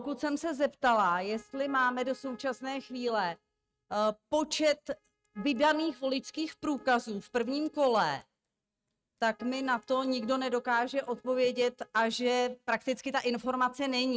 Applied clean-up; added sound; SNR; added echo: neural mask model RNNoise.